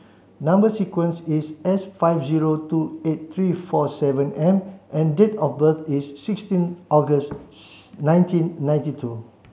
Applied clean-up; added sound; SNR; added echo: none; none; none; none.